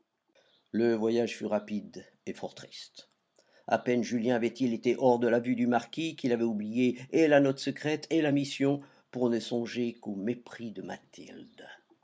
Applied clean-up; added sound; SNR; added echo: none; none; none; none.